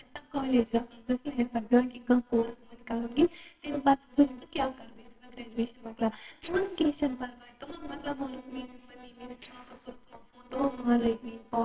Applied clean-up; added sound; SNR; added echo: neural separator model SepFormer WHAMR!.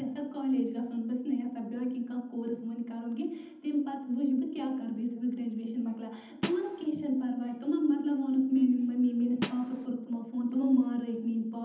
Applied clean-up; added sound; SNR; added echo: none; Snare drum; 6 dB; reverberation time 0.8 s.